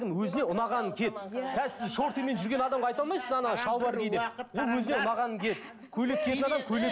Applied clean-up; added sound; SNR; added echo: none; none; none; none.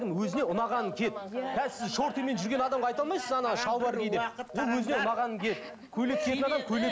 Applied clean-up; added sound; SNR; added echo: none; Telephone; 18 dB; none.